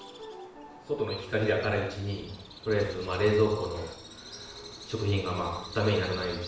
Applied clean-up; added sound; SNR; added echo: none; Bird vocalization, bird call, bird song; 16 dB; reverberation time 0.6 s.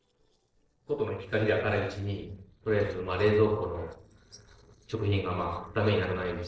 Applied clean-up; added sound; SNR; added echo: neural separator model SepFormer DNS4.